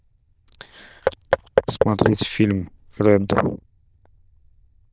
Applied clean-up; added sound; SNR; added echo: neural diffusion model UNIVERSE++.